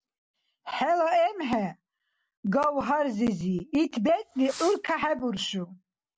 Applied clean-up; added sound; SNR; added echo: none; Fireworks; 17 dB; none.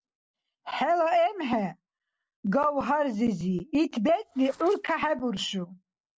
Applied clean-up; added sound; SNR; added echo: neural separator model SepFormer DNS4.